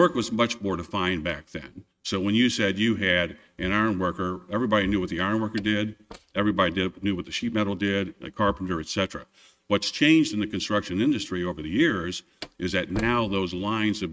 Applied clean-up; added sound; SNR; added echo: neural mask model RNNoise.